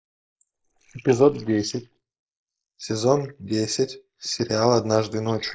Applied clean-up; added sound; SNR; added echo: neural mask model Resemble Enhance denoiser.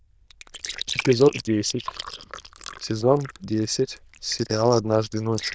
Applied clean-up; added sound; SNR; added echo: neural diffusion model UNIVERSE++.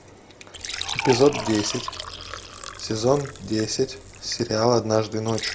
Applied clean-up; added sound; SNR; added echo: none; Fill (with liquid) / Trickle, dribble; 10 dB; none.